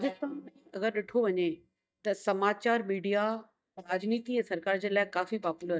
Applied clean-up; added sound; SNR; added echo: neural mask model DeepFilterNet 3.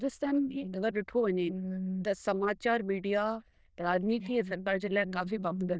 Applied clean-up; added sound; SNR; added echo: neural diffusion model UNIVERSE++.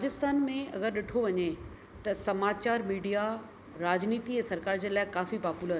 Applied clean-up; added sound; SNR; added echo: none; none; none; none.